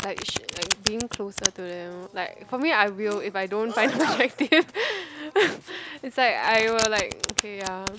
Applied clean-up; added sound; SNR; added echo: none; Domestic sounds, home sounds + Sneeze; 7 dB; none.